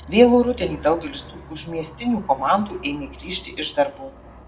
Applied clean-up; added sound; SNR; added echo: none; Aircraft; 19 dB; reverberation time 0.4 s.